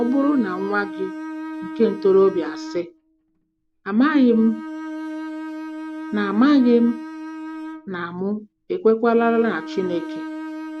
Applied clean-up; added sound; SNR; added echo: none; Bowed string instrument; 11 dB; none.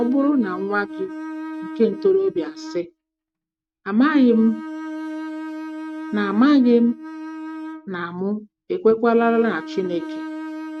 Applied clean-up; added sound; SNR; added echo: neural mask model RNNoise.